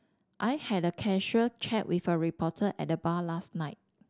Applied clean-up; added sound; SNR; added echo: none; none; none; none.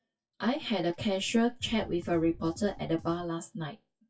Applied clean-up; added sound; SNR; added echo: classical method WPE with log-MMSE.